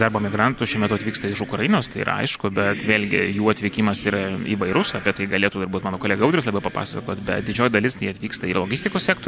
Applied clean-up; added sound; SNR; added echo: none; none; none; none.